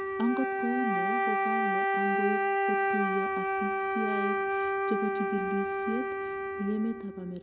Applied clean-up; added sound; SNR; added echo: none; Wind instrument, woodwind instrument; -5 dB; none.